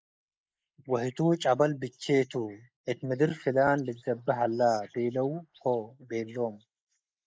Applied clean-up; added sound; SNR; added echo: neural mask model Resemble Enhance denoiser.